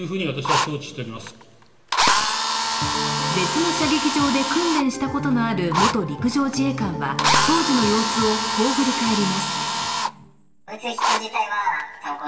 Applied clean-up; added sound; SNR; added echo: none; Drill; 1 dB; reverberation time 1.6 s.